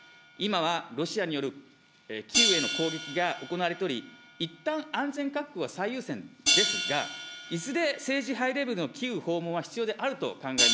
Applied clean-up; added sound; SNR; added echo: none; Hi-hat; 2 dB; none.